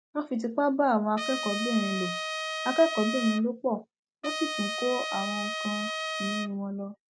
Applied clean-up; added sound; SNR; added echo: none; Trumpet; 4 dB; none.